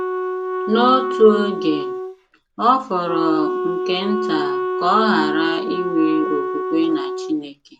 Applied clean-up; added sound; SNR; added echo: none; Wind instrument, woodwind instrument; 4 dB; none.